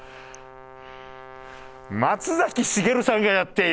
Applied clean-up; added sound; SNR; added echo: none; Brass instrument; 19 dB; none.